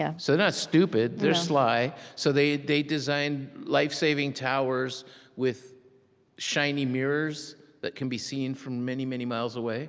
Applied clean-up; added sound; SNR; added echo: none; none; none; none.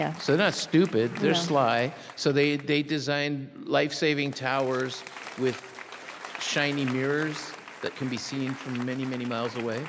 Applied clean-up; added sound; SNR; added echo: none; Applause; 15 dB; none.